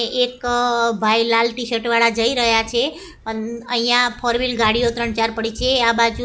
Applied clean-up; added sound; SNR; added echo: none; none; none; none.